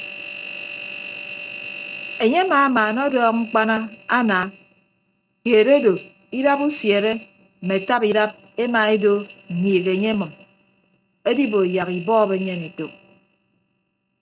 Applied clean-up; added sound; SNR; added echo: neural mask model RNNoise.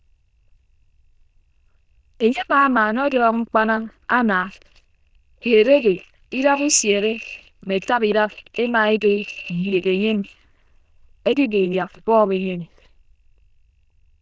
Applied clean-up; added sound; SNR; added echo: neural diffusion model UNIVERSE++.